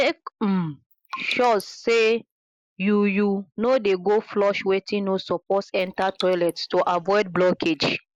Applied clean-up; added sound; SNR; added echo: neural mask model Resemble Enhance denoiser.